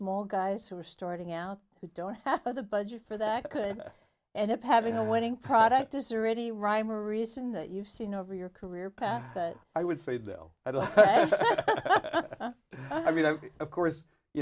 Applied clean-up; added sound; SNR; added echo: none; none; none; none.